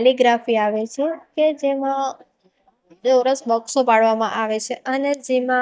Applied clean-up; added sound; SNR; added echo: neural mask model DeepFilterNet 3.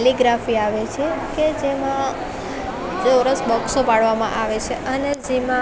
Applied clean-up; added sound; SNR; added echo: none; Gasp; 12 dB; none.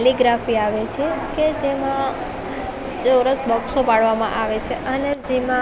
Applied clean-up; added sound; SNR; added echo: none; none; none; none.